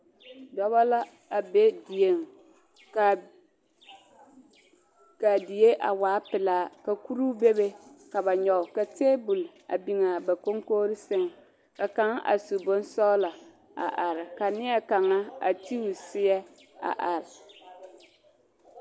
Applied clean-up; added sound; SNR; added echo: none; none; none; none.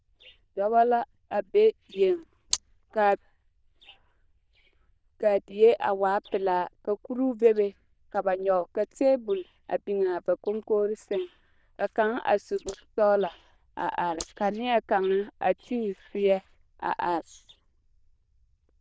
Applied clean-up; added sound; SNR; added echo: neural diffusion model UNIVERSE++.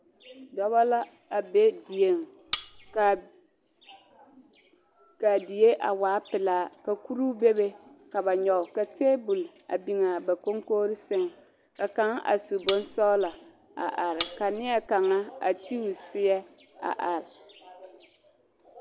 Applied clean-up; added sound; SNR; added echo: none; Cutlery, silverware; -1 dB; none.